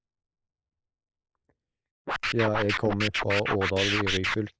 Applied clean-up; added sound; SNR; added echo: neural mask model Resemble Enhance denoiser.